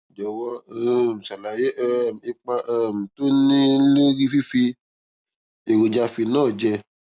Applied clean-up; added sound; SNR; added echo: none; none; none; none.